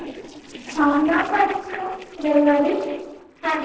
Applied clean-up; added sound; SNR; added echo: neural separator model SepFormer DNS4.